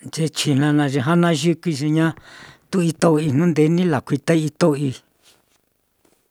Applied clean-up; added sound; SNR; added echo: none; none; none; none.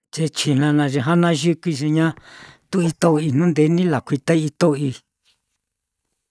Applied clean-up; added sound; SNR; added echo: neural mask model DeepFilterNet 3.